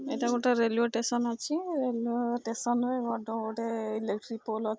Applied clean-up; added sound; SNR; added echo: none; none; none; none.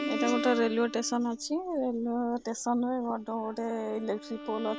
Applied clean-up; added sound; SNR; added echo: none; Bowed string instrument; 9 dB; none.